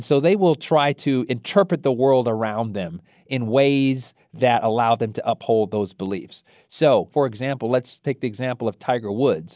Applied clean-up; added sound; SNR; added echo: none; none; none; none.